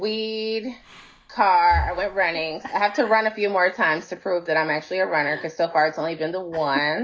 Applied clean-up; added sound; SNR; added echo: none; Breathing; 12 dB; none.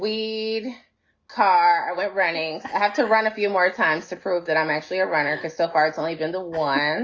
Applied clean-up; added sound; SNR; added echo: none; none; none; none.